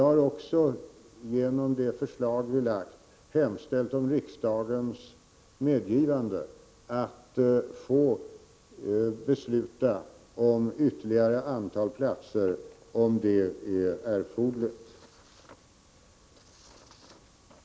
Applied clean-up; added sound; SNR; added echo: none; none; none; none.